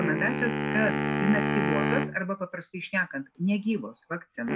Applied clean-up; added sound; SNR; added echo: none; Wind instrument, woodwind instrument; 1 dB; none.